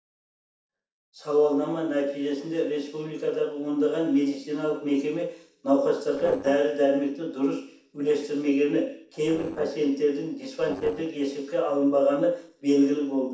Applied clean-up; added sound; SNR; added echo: neural separator model SepFormer DNS4.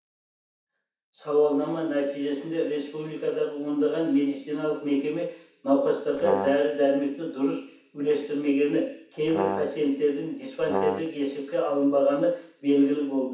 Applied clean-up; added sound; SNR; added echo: none; Brass instrument; 4 dB; reverberation time 0.7 s.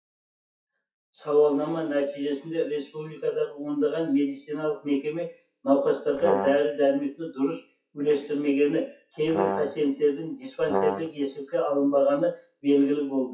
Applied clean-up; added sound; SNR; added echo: classical method WPE with log-MMSE.